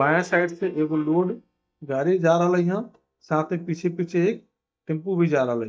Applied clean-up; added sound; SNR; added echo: neural mask model DeepFilterNet 3.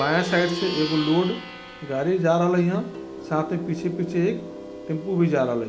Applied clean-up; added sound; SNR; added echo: none; Plucked string instrument; 11 dB; none.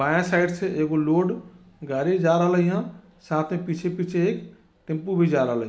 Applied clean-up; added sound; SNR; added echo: none; none; none; none.